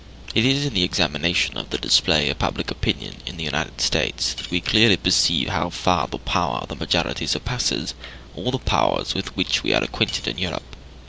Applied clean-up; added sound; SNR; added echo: none; Cutlery, silverware / Dishes, pots, and pans; 18 dB; none.